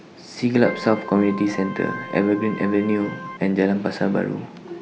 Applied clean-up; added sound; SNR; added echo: none; Organ; 12 dB; none.